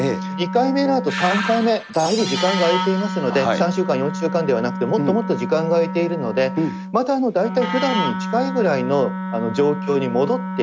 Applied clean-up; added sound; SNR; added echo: none; Wind instrument, woodwind instrument; 6 dB; none.